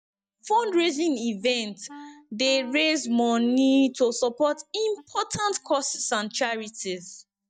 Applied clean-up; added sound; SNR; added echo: neural mask model DeepFilterNet 3.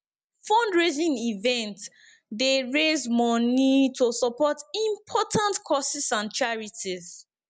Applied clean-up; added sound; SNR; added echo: none; none; none; none.